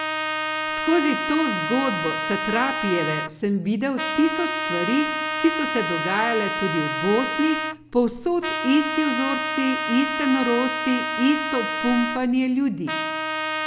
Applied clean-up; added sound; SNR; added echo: none; Trumpet; 3 dB; none.